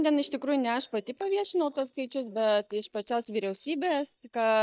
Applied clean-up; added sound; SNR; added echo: neural mask model DeepFilterNet 3.